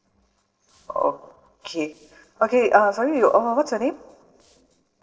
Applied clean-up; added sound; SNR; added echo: neural separator model SepFormer DNS4.